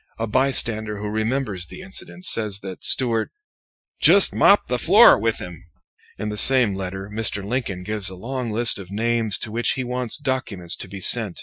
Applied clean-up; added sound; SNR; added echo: classical method Wiener filter.